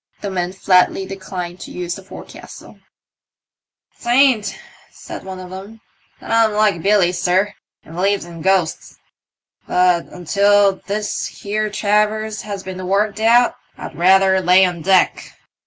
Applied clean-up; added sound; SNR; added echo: none; none; none; none.